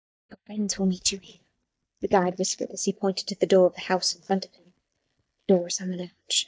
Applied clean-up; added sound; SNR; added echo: neural mask model DeepFilterNet 3.